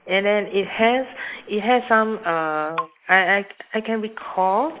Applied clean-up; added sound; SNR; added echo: neural mask model Resemble Enhance denoiser.